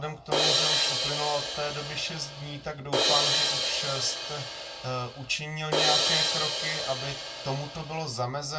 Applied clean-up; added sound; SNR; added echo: none; Crash cymbal; -5 dB; reverberation time 0.1 s.